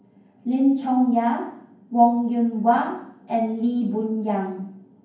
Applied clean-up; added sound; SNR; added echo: none; none; none; reverberation time 0.9 s.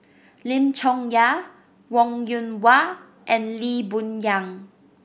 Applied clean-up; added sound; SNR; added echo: none; none; none; none.